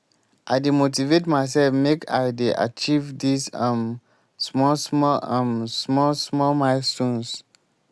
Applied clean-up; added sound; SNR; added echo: none; none; none; none.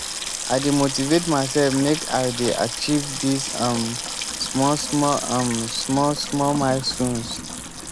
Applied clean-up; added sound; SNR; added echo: none; Sink (filling or washing) / Water tap, faucet; 7 dB; none.